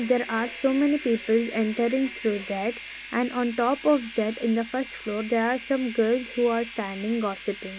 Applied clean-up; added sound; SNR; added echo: none; Train; 14 dB; none.